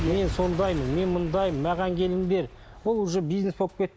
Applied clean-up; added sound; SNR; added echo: none; Shatter / Crushing / Boom; 11 dB; none.